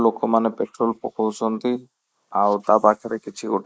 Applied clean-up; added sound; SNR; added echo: neural mask model Resemble Enhance denoiser.